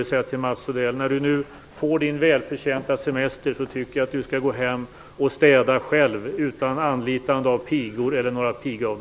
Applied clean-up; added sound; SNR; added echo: none; none; none; none.